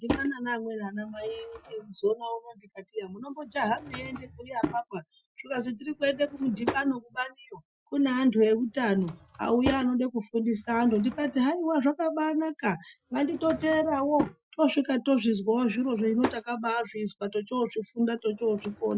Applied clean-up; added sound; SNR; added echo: classical method Wiener filter.